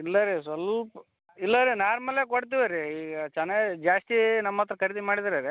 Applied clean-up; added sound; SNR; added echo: none; none; none; none.